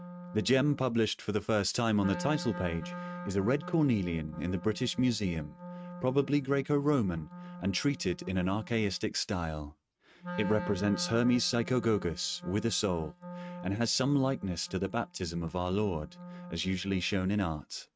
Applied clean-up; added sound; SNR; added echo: neural mask model RNNoise.